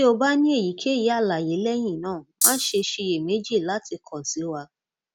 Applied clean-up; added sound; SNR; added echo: none; Rattle (instrument); -2 dB; none.